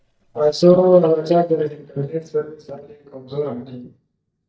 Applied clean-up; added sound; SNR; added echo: neural mask model DeepFilterNet 3.